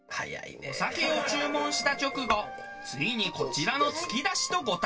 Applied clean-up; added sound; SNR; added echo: none; Tap / Glass; 16 dB; reverberation time 0.1 s.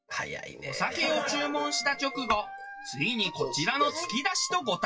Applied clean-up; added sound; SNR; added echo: classical method WPE with log-MMSE.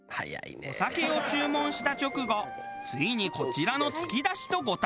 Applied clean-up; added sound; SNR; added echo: none; none; none; none.